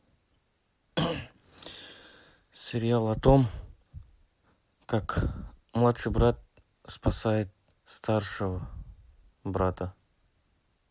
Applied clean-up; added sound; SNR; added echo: none; none; none; none.